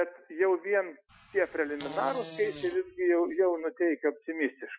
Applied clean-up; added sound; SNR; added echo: classical method Wiener filter.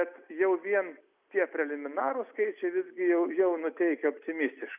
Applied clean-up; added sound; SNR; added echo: none; none; none; none.